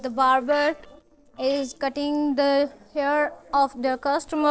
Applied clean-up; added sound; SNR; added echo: neural separator model SepFormer DNS4.